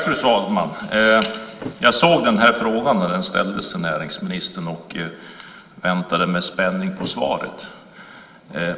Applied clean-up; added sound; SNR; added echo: none; Thump, thud; 20 dB; reverberation time 2.4 s.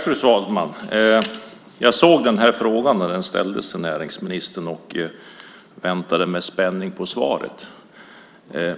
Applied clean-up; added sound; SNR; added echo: none; none; none; none.